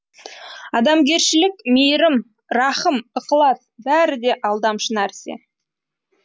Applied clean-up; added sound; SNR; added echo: none; none; none; none.